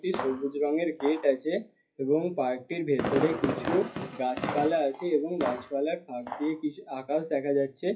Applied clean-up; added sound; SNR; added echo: classical method WPE with log-MMSE.